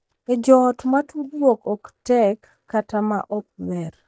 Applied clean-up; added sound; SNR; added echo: neural mask model DeepFilterNet 3.